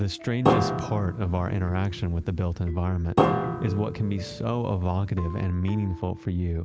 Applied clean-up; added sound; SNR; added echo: none; Piano; 2 dB; none.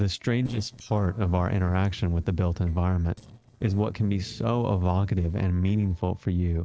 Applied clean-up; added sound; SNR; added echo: neural separator model SepFormer DNS4.